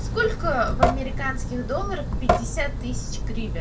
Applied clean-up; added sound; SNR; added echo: none; Drip / Sink (filling or washing) / Water tap, faucet; -4 dB; reverberation time 0.2 s.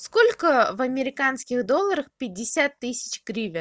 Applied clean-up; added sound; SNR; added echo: none; none; none; none.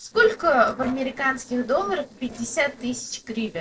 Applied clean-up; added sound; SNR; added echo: neural separator model SepFormer DNS4.